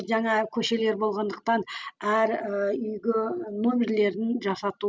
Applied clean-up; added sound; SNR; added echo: none; none; none; none.